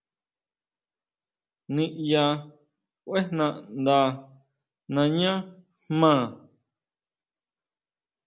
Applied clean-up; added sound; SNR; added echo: none; none; none; none.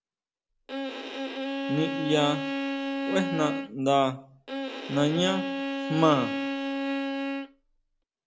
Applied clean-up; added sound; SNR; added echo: none; Bowed string instrument; 2 dB; none.